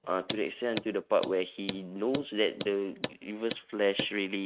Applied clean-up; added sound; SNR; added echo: neural mask model RNNoise.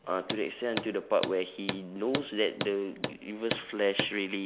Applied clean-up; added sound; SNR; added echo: none; Hammer; 7 dB; none.